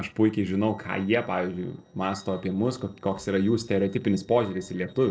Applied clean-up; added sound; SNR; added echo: neural separator model SepFormer DNS4.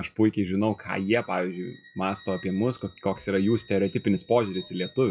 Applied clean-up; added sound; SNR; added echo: classical method WPE with log-MMSE.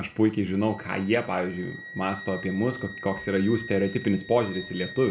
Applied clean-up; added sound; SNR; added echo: none; Wind instrument, woodwind instrument; 15 dB; reverberation time 1.1 s.